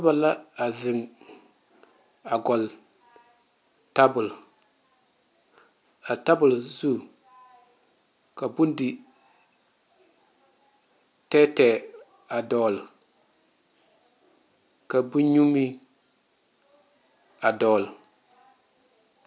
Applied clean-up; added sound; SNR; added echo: none; none; none; none.